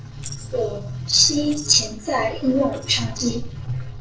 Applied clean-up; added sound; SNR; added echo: neural separator model SepFormer DNS4.